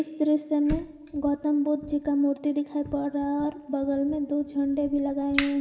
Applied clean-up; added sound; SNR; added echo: none; Fire; 13 dB; reverberation time 2.0 s.